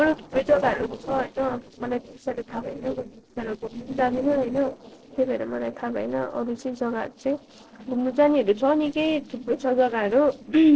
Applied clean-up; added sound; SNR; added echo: neural separator model SepFormer DNS4.